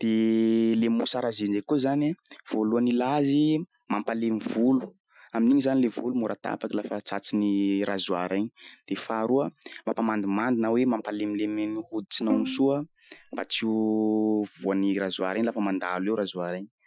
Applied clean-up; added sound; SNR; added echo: classical method Wiener filter.